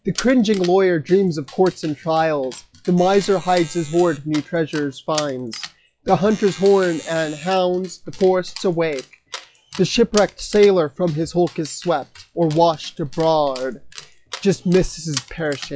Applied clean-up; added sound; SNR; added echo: classical method log-MMSE.